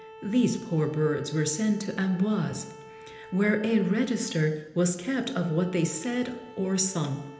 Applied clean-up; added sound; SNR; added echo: none; Bowed string instrument; 20 dB; reverberation time 1.0 s.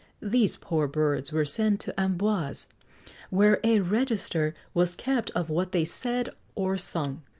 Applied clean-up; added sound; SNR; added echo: none; none; none; none.